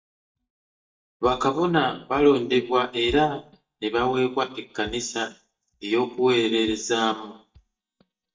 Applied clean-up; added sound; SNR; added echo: neural mask model DeepFilterNet 3.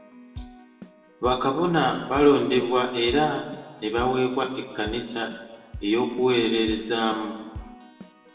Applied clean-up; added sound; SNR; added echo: none; Keyboard (musical); 18 dB; reverberation time 1.2 s.